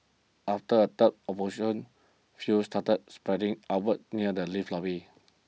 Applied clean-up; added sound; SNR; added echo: none; none; none; none.